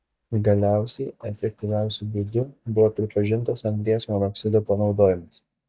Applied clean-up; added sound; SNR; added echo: neural mask model DeepFilterNet 3.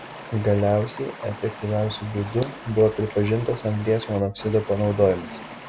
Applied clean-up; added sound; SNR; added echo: none; Stream; 14 dB; none.